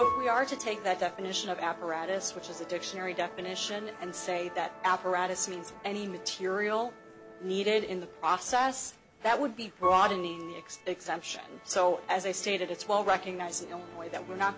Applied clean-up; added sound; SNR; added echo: none; Piano + Musical instrument; 10 dB; none.